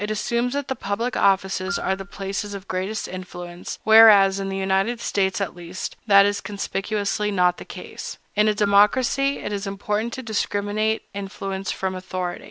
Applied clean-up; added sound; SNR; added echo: none; Marimba, xylophone; 17 dB; none.